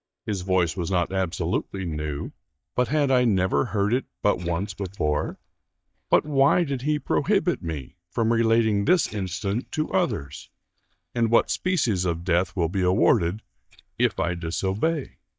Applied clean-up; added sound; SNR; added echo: neural mask model DeepFilterNet 3.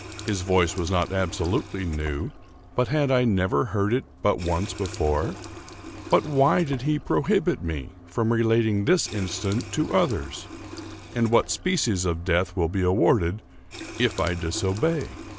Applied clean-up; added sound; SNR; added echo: none; Water tap, faucet; 15 dB; none.